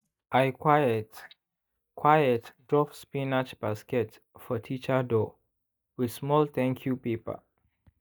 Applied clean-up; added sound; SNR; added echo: neural mask model DeepFilterNet 3.